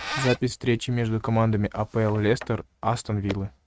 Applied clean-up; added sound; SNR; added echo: neural mask model RNNoise.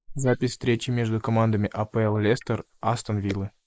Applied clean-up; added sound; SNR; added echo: neural mask model Resemble Enhance denoiser.